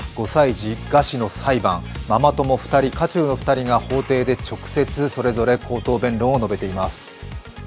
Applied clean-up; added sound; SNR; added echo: none; none; none; none.